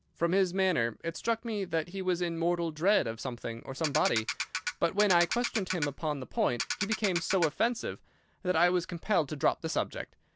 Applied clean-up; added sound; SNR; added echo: none; Ratchet, pawl; 5 dB; none.